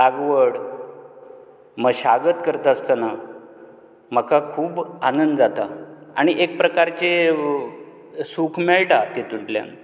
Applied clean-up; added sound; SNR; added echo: none; none; none; none.